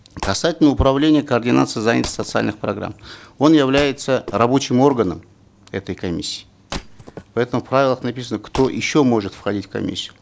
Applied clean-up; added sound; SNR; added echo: none; Wood; 19 dB; none.